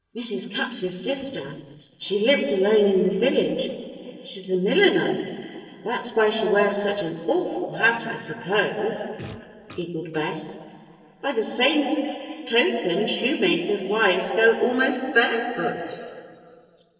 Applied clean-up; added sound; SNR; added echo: neural separator model SepFormer DNS4.